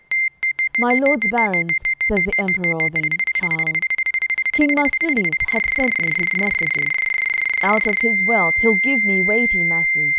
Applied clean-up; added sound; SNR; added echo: none; Ringtone; -5 dB; none.